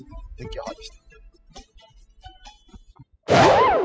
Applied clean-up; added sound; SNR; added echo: classical method spectral subtraction.